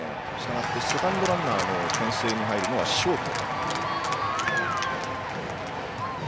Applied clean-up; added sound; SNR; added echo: none; Applause / Cheering; -1 dB; none.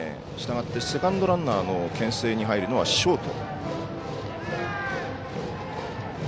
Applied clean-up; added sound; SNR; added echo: none; none; none; none.